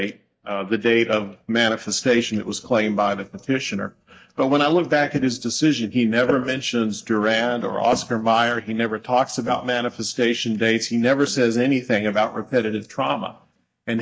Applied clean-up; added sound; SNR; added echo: neural mask model DeepFilterNet 3.